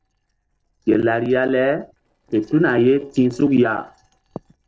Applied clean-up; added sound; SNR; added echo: neural separator model SepFormer DNS4.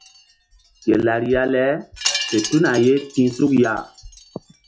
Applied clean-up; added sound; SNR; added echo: classical method log-MMSE.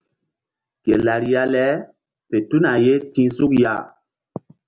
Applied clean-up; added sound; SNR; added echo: none; none; none; none.